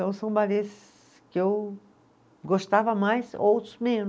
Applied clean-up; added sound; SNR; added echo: none; none; none; none.